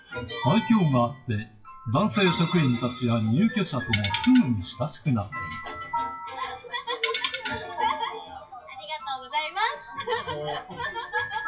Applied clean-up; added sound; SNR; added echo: classical method WPE with log-MMSE.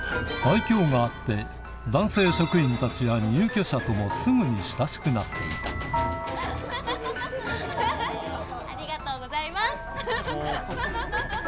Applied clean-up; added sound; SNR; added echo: none; none; none; none.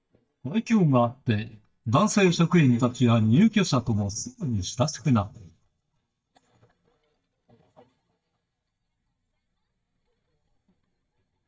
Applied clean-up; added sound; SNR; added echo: neural mask model DeepFilterNet 3.